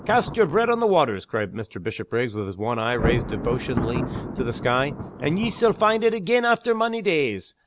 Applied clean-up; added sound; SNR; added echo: none; Thunder; 9 dB; none.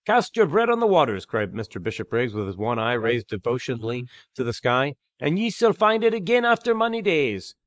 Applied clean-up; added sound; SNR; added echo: neural mask model Resemble Enhance denoiser.